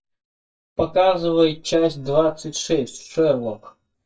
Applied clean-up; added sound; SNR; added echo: neural mask model DeepFilterNet 3.